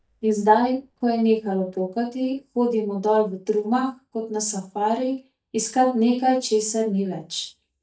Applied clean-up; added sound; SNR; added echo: neural mask model DeepFilterNet 3.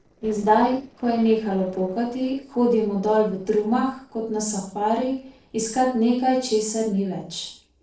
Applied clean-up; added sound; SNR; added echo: neural separator model SepFormer DNS4.